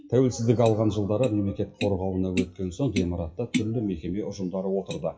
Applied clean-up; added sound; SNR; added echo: classical method WPE with log-MMSE.